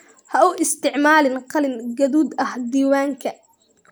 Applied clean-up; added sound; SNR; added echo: none; none; none; none.